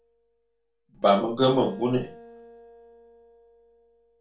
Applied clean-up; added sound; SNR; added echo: none; Acoustic guitar; 20 dB; reverberation time 0.3 s.